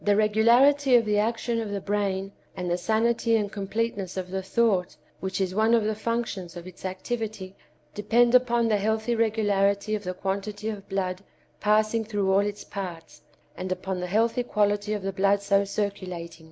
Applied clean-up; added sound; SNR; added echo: none; none; none; none.